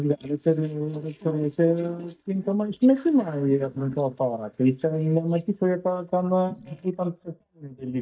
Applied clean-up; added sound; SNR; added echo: neural mask model DeepFilterNet 3.